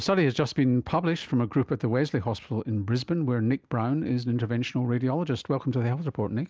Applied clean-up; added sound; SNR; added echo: none; none; none; none.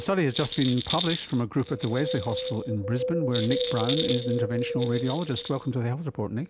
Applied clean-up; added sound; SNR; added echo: none; Wind + Rattle; 3 dB; none.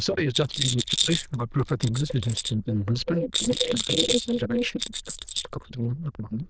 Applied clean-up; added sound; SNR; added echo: neural diffusion model UNIVERSE++.